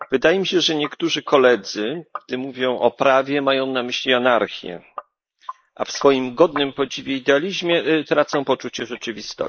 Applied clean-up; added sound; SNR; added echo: neural mask model Resemble Enhance denoiser.